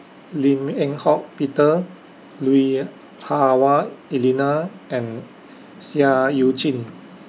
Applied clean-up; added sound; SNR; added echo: none; none; none; none.